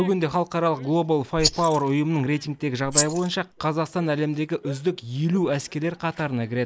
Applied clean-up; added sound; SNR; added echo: neural mask model Resemble Enhance denoiser.